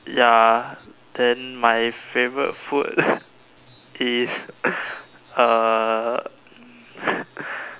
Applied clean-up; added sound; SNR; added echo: none; none; none; none.